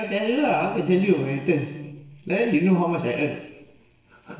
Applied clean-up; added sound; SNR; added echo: neural separator model SepFormer DNS4.